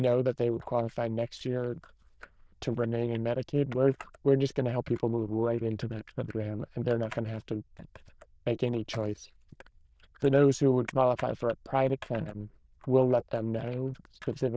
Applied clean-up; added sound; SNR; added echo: neural diffusion model UNIVERSE++.